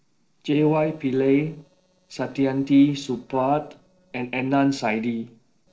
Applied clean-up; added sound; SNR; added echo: neural separator model SepFormer DNS4.